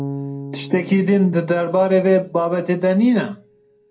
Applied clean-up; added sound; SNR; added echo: none; Bass guitar; 16 dB; reverberation time 0.3 s.